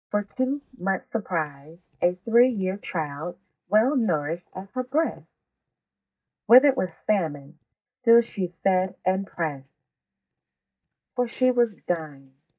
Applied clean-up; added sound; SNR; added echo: neural mask model DeepFilterNet 3.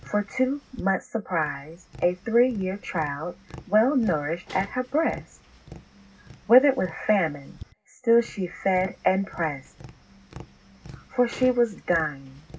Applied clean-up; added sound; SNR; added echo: none; Tap; 20 dB; reverberation time 0.4 s.